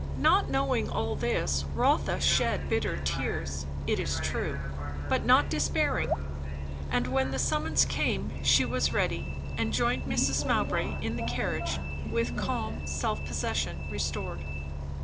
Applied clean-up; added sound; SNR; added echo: none; Bus + Raindrop / Drip; 2 dB; none.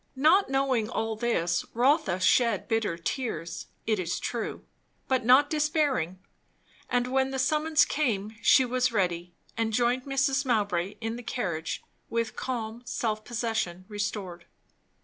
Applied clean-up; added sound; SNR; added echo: none; none; none; none.